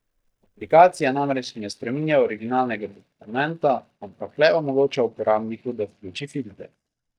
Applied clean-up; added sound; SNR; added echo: neural mask model DeepFilterNet 3.